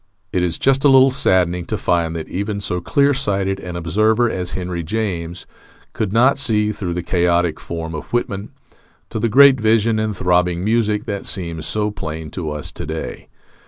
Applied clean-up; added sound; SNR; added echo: none; none; none; none.